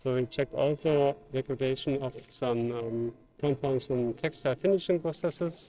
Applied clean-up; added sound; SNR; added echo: neural separator model SepFormer DNS4.